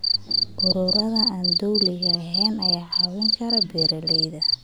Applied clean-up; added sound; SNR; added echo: none; Cricket; -4 dB; none.